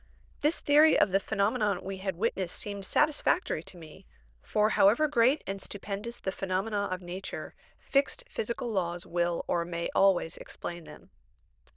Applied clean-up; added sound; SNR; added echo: neural diffusion model UNIVERSE++.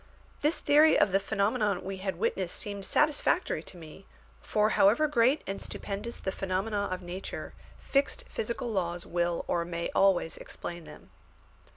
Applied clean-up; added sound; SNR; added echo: none; Bass guitar; 20 dB; none.